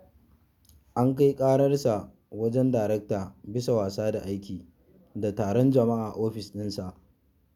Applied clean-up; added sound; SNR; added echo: none; none; none; none.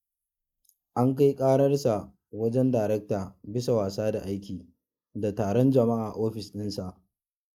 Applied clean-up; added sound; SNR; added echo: neural mask model Resemble Enhance denoiser.